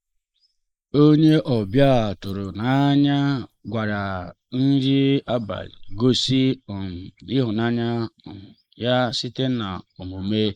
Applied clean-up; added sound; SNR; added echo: neural mask model Resemble Enhance denoiser.